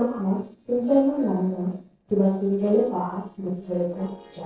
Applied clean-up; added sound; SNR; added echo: neural separator model SepFormer DNS4.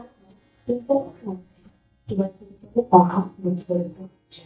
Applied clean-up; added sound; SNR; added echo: neural mask model DeepFilterNet 3.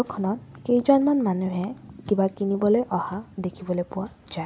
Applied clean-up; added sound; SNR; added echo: none; none; none; none.